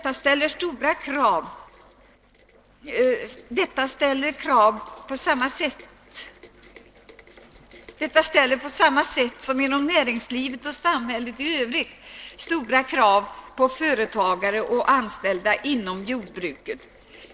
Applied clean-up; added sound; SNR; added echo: neural separator model SepFormer DNS4.